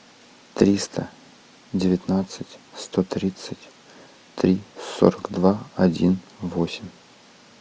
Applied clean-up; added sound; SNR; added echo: none; none; none; none.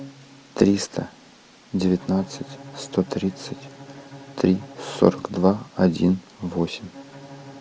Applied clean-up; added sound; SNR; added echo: none; Bowed string instrument; 19 dB; none.